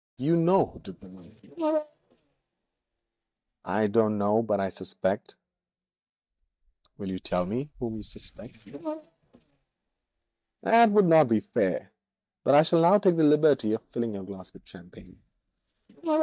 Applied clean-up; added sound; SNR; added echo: neural mask model DeepFilterNet 3.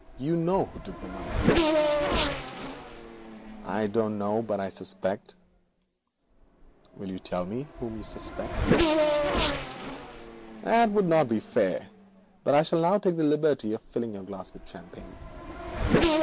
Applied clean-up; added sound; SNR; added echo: none; Race car, auto racing / Accelerating, revving, vroom; 1 dB; none.